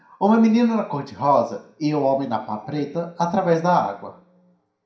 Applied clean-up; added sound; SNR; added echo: none; none; none; reverberation time 0.5 s.